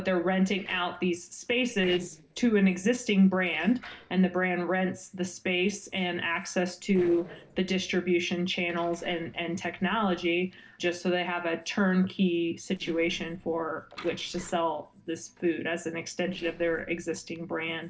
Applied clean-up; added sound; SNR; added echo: neural separator model SepFormer DNS4.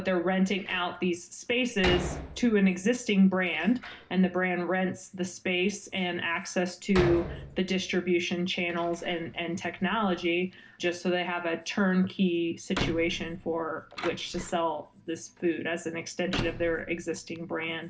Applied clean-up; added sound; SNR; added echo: none; Door; 12 dB; reverberation time 0.4 s.